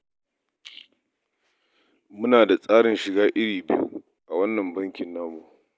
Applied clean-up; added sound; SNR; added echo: none; none; none; none.